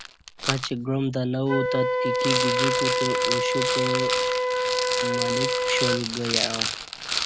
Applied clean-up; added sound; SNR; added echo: none; Rattle + Wind instrument, woodwind instrument; -4 dB; none.